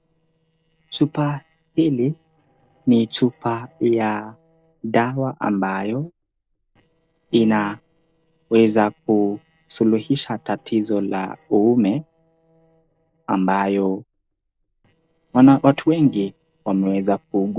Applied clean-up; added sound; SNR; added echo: neural separator model SepFormer DNS4.